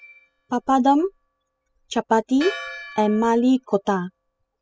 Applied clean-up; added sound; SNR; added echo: classical method spectral subtraction.